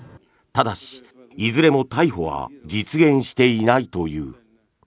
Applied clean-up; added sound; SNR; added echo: none; none; none; none.